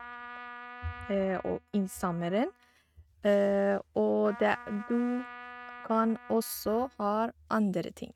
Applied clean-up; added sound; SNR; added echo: neural mask model RNNoise.